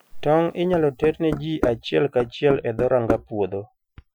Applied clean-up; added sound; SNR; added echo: classical method Wiener filter.